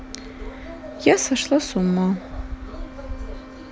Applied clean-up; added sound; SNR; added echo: none; Wind instrument, woodwind instrument; 17 dB; none.